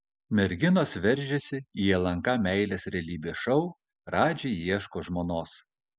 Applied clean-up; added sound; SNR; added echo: none; none; none; none.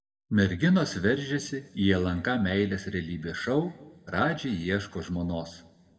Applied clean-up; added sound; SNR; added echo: none; none; none; reverberation time 1.1 s.